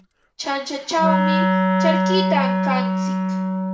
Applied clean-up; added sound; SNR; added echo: none; Wind instrument, woodwind instrument; -5 dB; reverberation time 0.4 s.